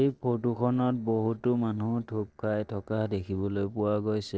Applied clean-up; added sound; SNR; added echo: neural separator model SepFormer DNS4.